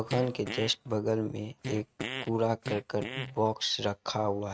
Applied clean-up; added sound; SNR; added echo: neural mask model RNNoise.